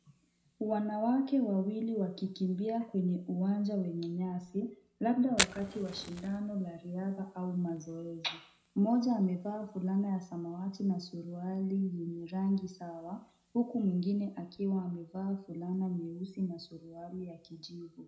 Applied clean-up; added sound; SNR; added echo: none; Fire; 13 dB; reverberation time 0.5 s.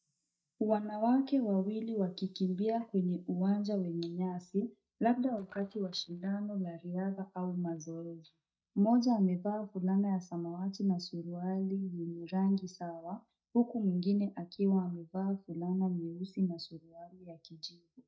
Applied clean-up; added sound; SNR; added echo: neural mask model DeepFilterNet 3.